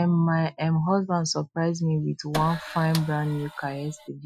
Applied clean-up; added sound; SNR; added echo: classical method Wiener filter.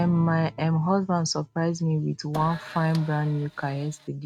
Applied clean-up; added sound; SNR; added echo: neural mask model RNNoise.